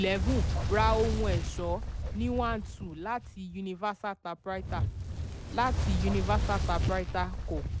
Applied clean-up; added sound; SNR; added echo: none; Fire; -1 dB; none.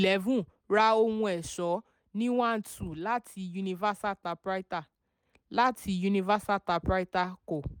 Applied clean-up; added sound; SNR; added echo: none; none; none; none.